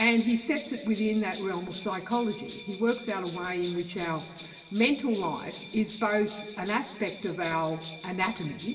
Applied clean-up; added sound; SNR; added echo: none; Bell; 5 dB; reverberation time 1.8 s.